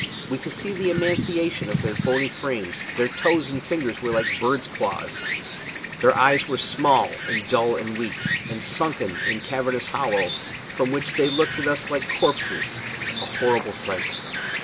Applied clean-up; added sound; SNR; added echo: none; Insect; 3 dB; none.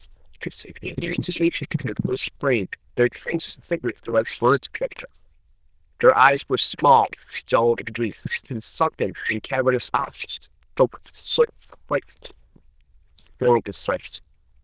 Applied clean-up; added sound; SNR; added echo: neural diffusion model UNIVERSE++.